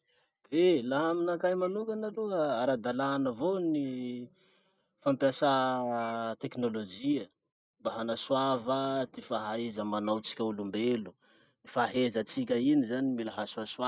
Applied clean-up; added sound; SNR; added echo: neural mask model Resemble Enhance denoiser.